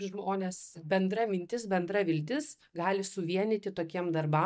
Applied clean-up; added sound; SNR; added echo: neural mask model DeepFilterNet 3.